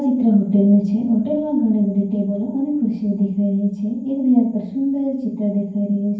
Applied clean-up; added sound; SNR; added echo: none; none; none; reverberation time 0.9 s.